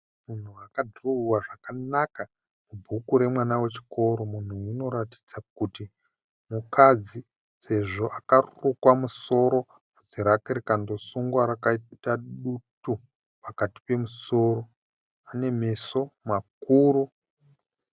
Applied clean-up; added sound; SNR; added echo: none; none; none; none.